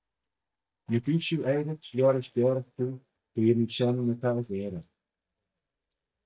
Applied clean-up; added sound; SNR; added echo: neural mask model DeepFilterNet 3.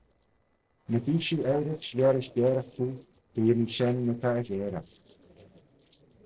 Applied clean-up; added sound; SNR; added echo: neural separator model SepFormer DNS4.